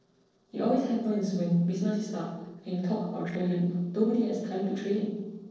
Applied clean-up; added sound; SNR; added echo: neural separator model SepFormer DNS4.